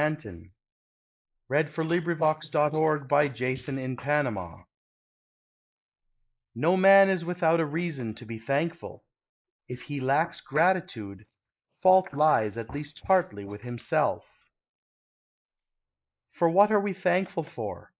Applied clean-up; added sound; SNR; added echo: neural mask model Resemble Enhance denoiser.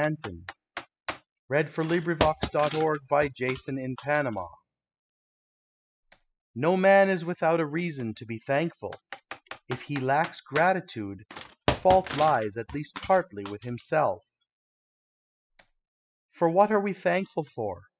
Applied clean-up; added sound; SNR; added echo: classical method spectral subtraction.